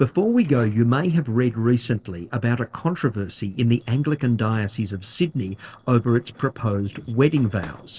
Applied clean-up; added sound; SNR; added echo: neural separator model SepFormer DNS4.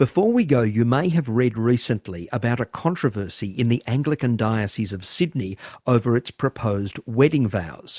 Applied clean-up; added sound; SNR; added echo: none; none; none; none.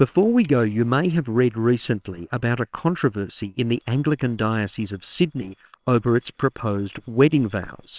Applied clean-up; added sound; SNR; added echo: neural separator model SepFormer WHAMR!.